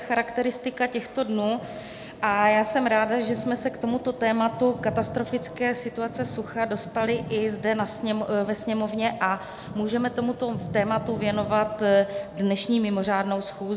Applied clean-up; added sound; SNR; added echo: none; Thunder / Rain; 15 dB; none.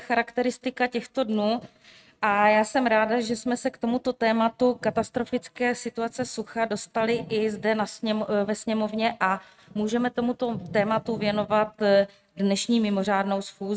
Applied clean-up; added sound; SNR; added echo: neural mask model RNNoise.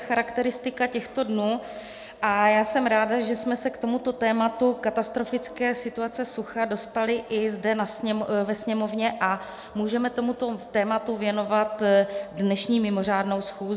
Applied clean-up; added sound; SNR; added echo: none; none; none; none.